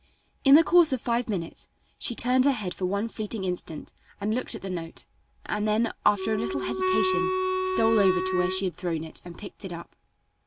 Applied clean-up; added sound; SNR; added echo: none; Wind instrument, woodwind instrument; 1 dB; none.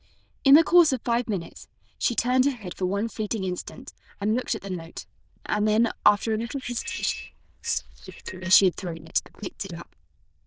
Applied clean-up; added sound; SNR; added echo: neural diffusion model UNIVERSE++.